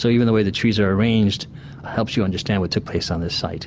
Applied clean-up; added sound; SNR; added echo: none; none; none; none.